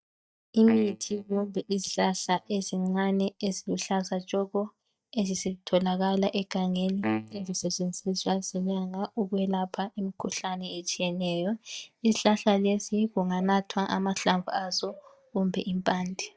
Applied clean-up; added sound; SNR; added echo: neural mask model DeepFilterNet 3.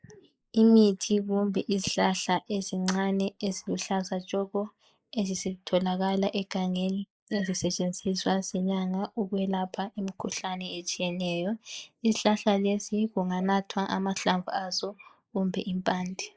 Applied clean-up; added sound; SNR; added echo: neural mask model Resemble Enhance denoiser.